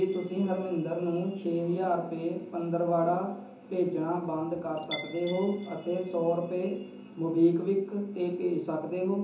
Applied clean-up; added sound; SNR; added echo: none; Chime; 17 dB; reverberation time 0.6 s.